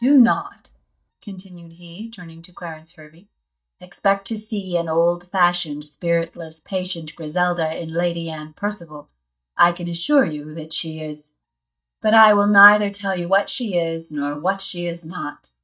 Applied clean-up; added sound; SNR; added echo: neural mask model DeepFilterNet 3.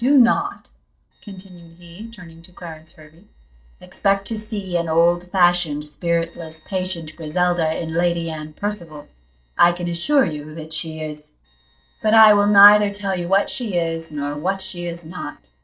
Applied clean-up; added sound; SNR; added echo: neural separator model SepFormer DNS4.